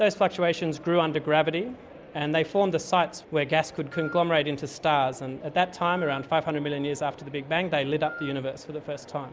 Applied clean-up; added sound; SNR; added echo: none; Wind instrument, woodwind instrument; 15 dB; none.